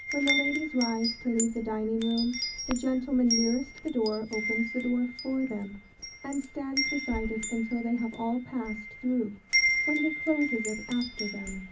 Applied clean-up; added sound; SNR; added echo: none; Wind chime; 4 dB; reverberation time 0.4 s.